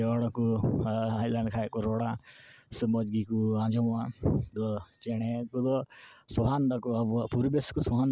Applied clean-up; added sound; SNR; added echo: none; none; none; none.